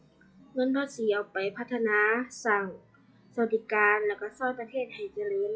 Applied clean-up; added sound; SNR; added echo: classical method log-MMSE.